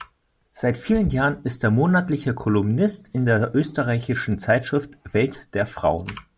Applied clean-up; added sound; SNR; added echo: none; none; none; none.